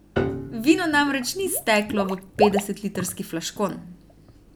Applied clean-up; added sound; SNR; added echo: none; Piano + Water / Liquid; 6 dB; none.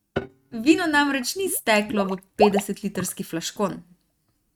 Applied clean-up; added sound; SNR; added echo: neural mask model RNNoise.